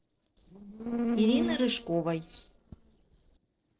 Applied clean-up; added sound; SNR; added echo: neural separator model SepFormer DNS4.